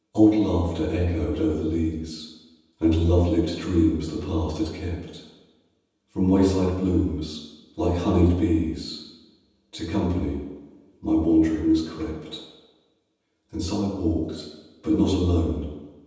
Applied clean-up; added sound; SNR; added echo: none; none; none; reverberation time 1.1 s.